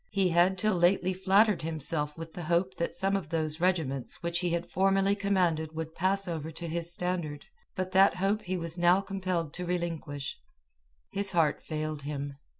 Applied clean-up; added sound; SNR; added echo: none; none; none; none.